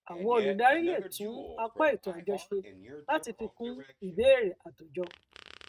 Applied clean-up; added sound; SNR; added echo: neural mask model RNNoise.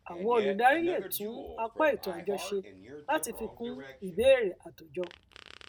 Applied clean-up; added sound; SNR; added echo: none; Fart; 14 dB; none.